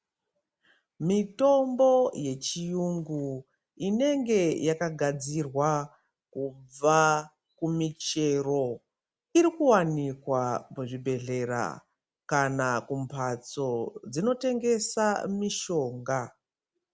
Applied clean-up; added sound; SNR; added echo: none; none; none; none.